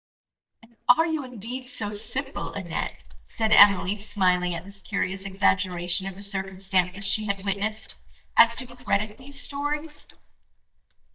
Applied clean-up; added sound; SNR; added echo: neural mask model DeepFilterNet 3.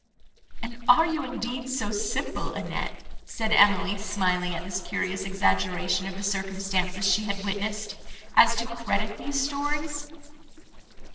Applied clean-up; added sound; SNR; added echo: neural separator model SepFormer DNS4.